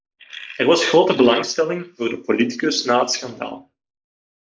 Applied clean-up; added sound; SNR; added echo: neural mask model Resemble Enhance denoiser.